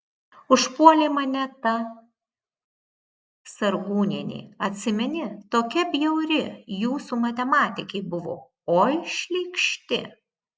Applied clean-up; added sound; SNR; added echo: none; none; none; none.